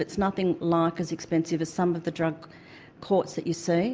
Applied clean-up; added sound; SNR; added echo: none; none; none; none.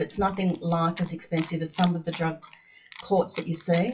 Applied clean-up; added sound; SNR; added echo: classical method WPE with log-MMSE.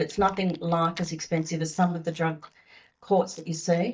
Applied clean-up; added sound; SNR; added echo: neural mask model DeepFilterNet 3.